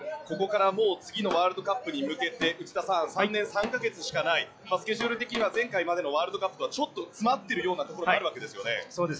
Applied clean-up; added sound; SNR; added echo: classical method log-MMSE.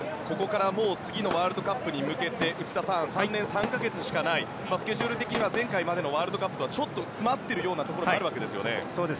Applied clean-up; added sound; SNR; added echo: none; Fireworks; 14 dB; none.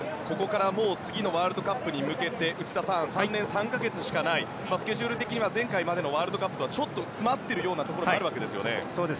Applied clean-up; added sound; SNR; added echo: none; none; none; none.